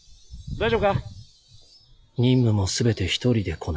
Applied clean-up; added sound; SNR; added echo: classical method log-MMSE.